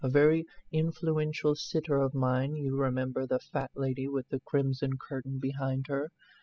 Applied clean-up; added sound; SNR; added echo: classical method spectral subtraction.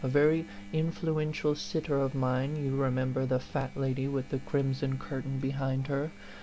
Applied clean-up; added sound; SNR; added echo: none; Engine; 20 dB; none.